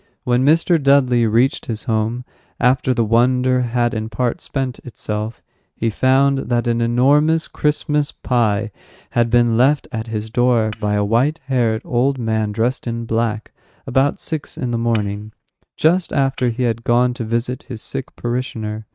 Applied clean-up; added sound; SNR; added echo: neural mask model RNNoise.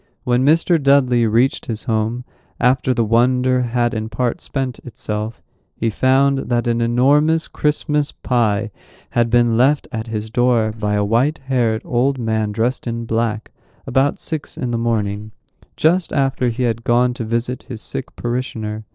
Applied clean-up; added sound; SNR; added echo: neural separator model SepFormer DNS4.